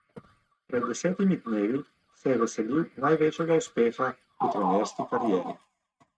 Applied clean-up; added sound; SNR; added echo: neural mask model RNNoise.